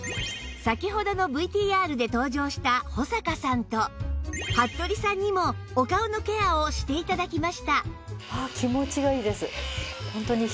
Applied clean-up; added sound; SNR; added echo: none; none; none; none.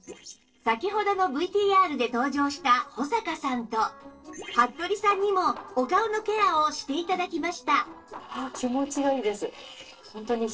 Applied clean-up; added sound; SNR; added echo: neural separator model SepFormer DNS4.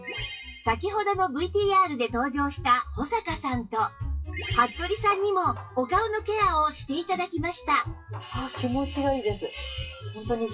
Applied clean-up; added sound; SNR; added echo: classical method WPE with log-MMSE.